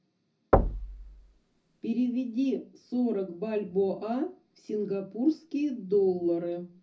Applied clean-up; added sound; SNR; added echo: none; Knock / Wood / Percussion; 0 dB; reverberation time 0.4 s.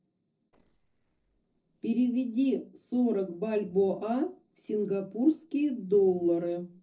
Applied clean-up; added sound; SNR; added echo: neural separator model SepFormer DNS4.